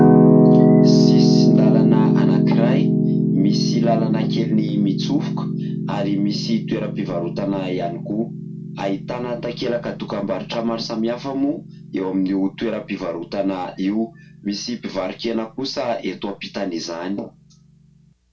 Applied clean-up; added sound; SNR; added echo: none; Piano; -5 dB; reverberation time 0.2 s.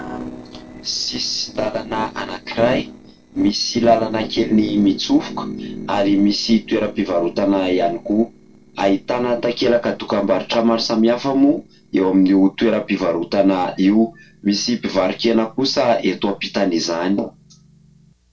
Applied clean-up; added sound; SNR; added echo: neural separator model SepFormer DNS4.